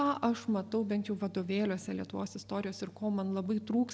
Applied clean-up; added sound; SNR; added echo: none; none; none; none.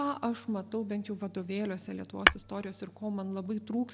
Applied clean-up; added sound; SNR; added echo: none; Tap / Hammer; -4 dB; none.